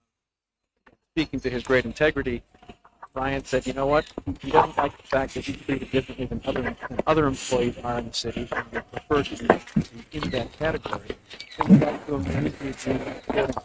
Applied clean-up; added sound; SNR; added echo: neural mask model RNNoise.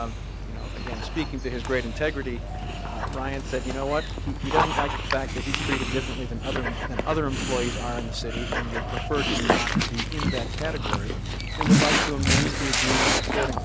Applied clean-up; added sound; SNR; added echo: none; Dog; -4 dB; none.